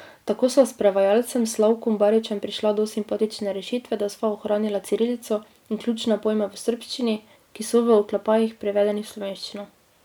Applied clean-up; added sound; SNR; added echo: none; none; none; none.